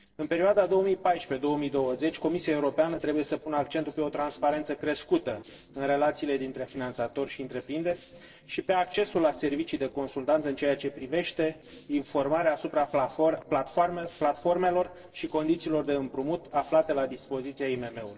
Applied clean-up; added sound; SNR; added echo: neural separator model SepFormer DNS4.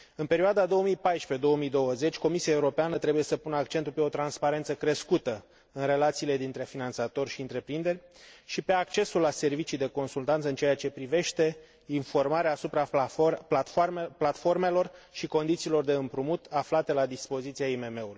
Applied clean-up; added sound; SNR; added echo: none; none; none; none.